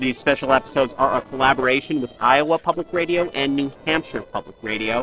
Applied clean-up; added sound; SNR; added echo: neural separator model SepFormer DNS4.